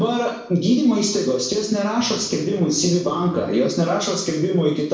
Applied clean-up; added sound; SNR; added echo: neural separator model SepFormer DNS4.